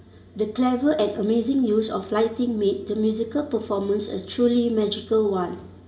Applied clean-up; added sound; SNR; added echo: none; none; none; reverberation time 0.5 s.